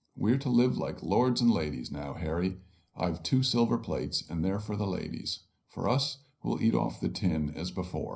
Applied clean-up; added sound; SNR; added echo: none; none; none; reverberation time 0.4 s.